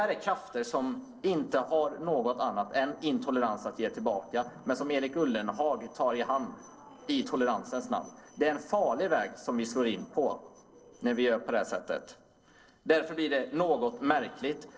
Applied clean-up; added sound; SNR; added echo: neural separator model SepFormer DNS4.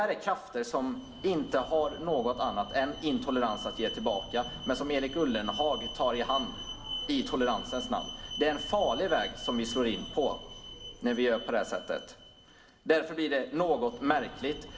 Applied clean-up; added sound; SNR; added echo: none; Alarm; 11 dB; reverberation time 0.4 s.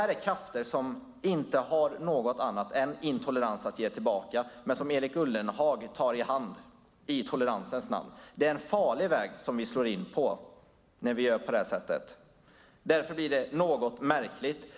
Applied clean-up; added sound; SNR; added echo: none; none; none; none.